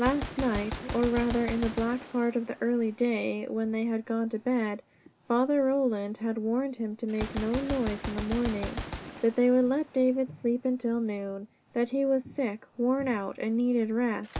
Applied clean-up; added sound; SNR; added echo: none; Gunshot, gunfire; 13 dB; none.